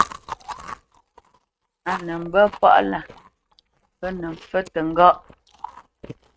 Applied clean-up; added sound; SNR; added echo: neural mask model RNNoise.